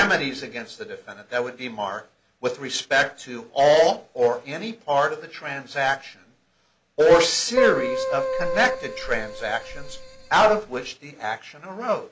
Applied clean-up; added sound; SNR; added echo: none; Keyboard (musical); 3 dB; none.